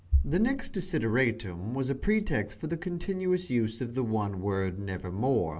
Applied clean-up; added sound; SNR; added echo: none; none; none; none.